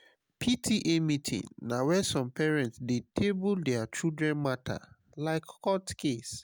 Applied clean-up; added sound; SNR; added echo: none; none; none; none.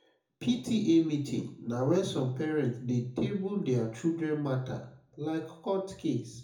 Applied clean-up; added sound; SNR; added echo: none; none; none; reverberation time 0.6 s.